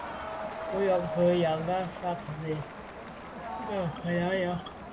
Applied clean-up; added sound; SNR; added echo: none; Crowd; 8 dB; none.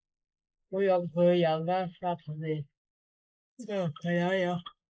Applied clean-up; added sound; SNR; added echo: neural mask model Resemble Enhance denoiser.